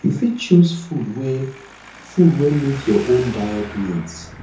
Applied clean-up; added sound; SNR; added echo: none; Traffic noise, roadway noise; 18 dB; reverberation time 0.5 s.